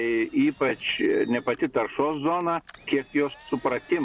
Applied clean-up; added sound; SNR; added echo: none; Engine; 17 dB; none.